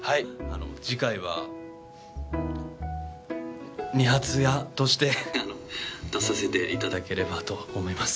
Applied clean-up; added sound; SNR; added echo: none; none; none; none.